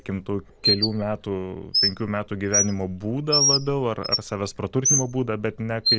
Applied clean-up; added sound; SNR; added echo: none; Bird; 0 dB; none.